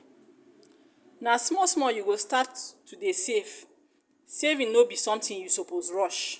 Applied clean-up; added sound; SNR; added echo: none; none; none; none.